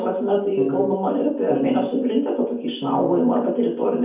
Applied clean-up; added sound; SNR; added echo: neural separator model SepFormer DNS4.